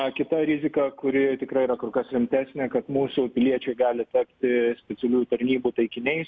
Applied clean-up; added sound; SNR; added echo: none; none; none; none.